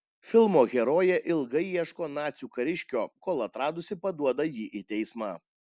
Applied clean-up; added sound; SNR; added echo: none; none; none; none.